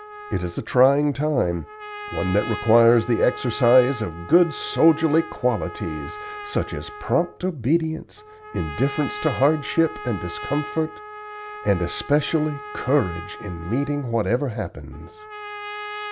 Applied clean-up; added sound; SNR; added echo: none; Trumpet; 13 dB; none.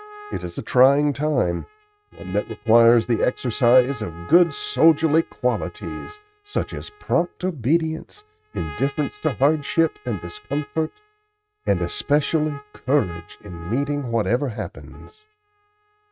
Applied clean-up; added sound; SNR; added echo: neural mask model RNNoise.